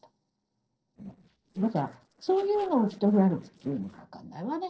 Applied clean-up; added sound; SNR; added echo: neural separator model SepFormer DNS4.